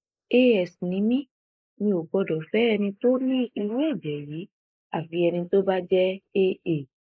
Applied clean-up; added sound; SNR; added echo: neural mask model Resemble Enhance denoiser.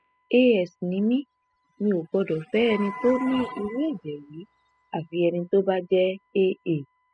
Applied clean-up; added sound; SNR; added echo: classical method spectral subtraction.